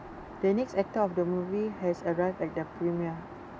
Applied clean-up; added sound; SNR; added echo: none; Aircraft; 14 dB; none.